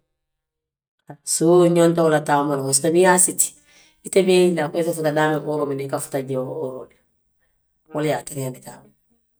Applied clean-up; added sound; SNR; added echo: neural mask model DeepFilterNet 3.